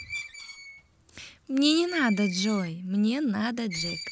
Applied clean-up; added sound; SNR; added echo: neural mask model RNNoise.